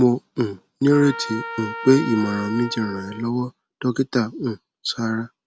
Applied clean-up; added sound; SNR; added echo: none; Trumpet; 12 dB; none.